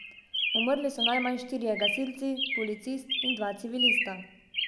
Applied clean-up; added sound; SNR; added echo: none; Chirp, tweet; -1 dB; none.